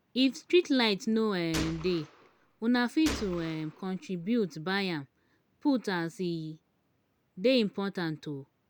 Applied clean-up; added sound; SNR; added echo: none; Gunshot, gunfire; 10 dB; none.